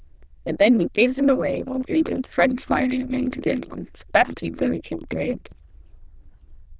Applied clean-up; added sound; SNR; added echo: neural diffusion model UNIVERSE++.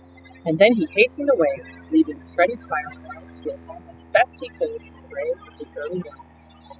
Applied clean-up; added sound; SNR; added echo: classical method spectral subtraction.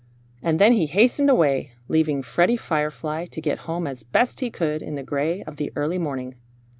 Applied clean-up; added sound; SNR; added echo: none; none; none; none.